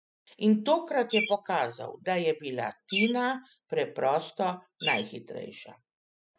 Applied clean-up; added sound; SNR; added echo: classical method spectral subtraction.